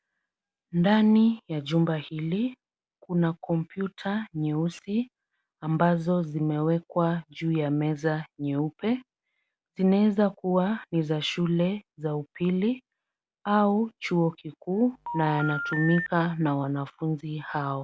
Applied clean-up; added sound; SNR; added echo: none; Telephone; 6 dB; none.